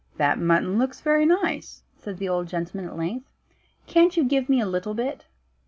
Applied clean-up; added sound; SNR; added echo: none; none; none; none.